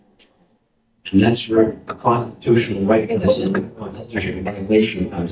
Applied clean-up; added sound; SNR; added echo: neural mask model DeepFilterNet 3.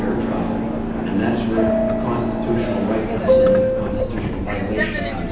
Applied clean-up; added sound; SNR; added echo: none; Subway, metro, underground; -4 dB; reverberation time 0.9 s.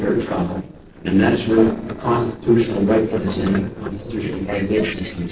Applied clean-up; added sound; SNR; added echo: neural separator model SepFormer DNS4.